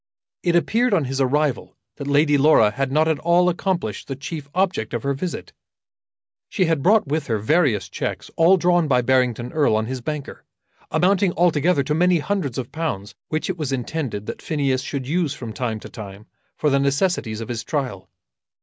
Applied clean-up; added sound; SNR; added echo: none; none; none; none.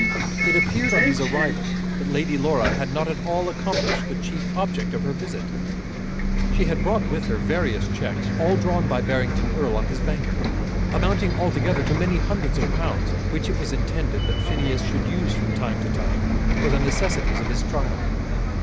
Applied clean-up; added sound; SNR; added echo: none; Bus; -5 dB; none.